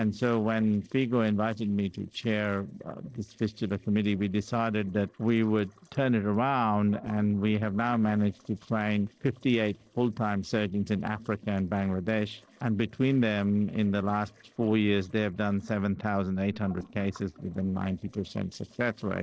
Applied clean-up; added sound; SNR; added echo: neural separator model SepFormer DNS4.